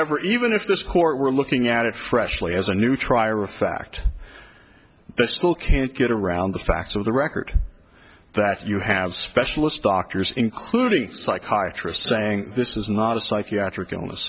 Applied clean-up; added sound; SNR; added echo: none; none; none; none.